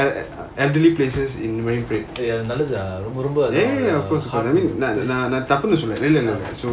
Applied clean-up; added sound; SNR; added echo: none; none; none; none.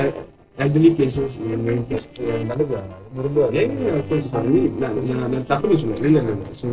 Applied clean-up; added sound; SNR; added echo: neural separator model SepFormer DNS4.